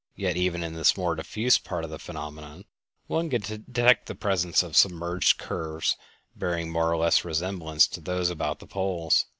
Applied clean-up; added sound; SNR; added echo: none; none; none; none.